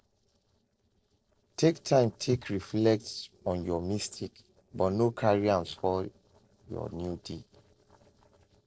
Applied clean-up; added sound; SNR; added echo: neural separator model SepFormer DNS4.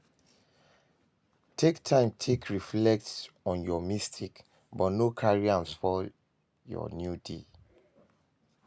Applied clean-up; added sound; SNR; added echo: none; none; none; none.